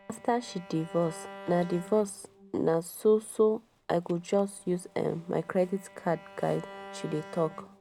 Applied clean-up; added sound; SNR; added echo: none; Bowed string instrument; 19 dB; none.